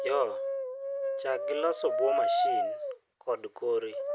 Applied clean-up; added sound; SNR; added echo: none; Brass instrument; -1 dB; none.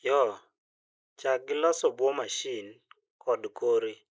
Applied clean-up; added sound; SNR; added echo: neural mask model Resemble Enhance denoiser.